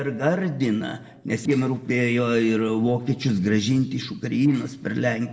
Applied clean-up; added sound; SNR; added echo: neural separator model SepFormer DNS4.